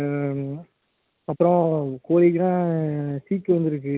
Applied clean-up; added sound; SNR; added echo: none; none; none; none.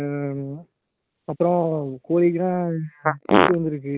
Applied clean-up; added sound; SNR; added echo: neural mask model Resemble Enhance denoiser.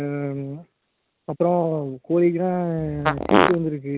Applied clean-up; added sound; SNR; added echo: none; Fart; -2 dB; none.